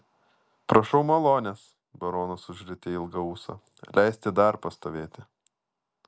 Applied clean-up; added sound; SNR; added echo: none; none; none; none.